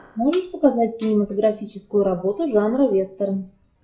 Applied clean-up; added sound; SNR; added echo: classical method WPE with log-MMSE.